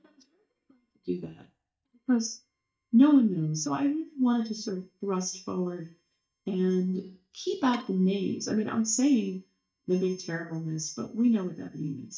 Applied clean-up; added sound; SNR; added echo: neural mask model DeepFilterNet 3.